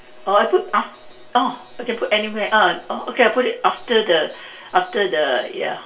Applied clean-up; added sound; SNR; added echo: none; none; none; reverberation time 0.3 s.